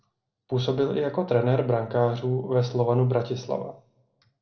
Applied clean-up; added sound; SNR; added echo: none; none; none; reverberation time 0.6 s.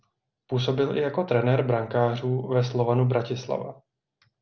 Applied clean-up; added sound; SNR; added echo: none; none; none; none.